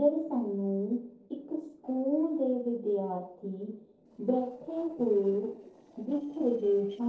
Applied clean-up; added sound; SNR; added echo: neural separator model SepFormer DNS4.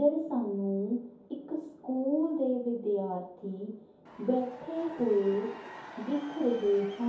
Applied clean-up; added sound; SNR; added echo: none; Crowd / Cheering; 15 dB; reverberation time 0.6 s.